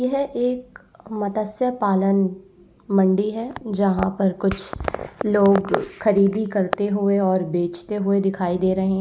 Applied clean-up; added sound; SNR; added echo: none; none; none; none.